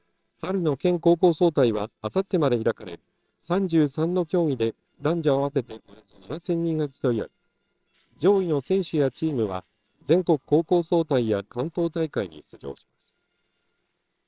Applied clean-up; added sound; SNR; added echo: neural separator model SepFormer WHAMR!.